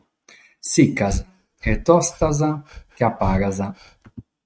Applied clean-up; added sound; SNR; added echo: neural mask model RNNoise.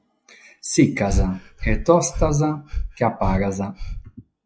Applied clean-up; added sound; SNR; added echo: classical method log-MMSE.